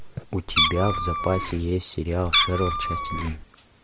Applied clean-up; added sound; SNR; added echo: none; Meow; -1 dB; none.